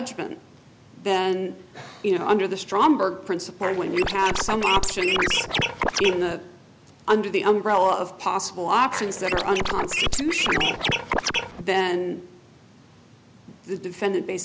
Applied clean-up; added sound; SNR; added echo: none; Scratching (performance technique); 0 dB; none.